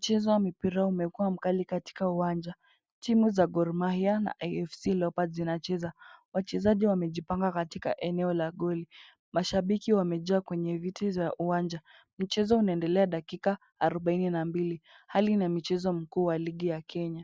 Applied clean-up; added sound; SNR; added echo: none; none; none; none.